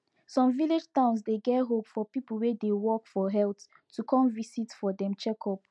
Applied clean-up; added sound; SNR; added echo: none; none; none; none.